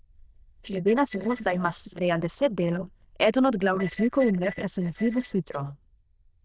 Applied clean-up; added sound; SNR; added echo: neural diffusion model UNIVERSE++.